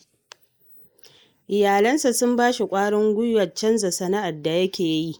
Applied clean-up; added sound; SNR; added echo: neural mask model Resemble Enhance denoiser.